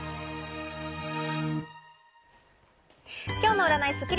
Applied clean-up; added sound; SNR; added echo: none; none; none; none.